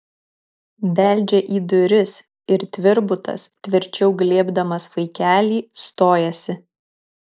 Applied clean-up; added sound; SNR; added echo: neural mask model Resemble Enhance denoiser.